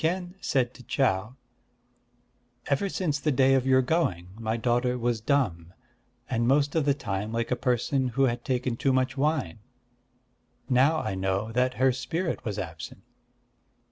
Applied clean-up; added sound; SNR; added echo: none; none; none; none.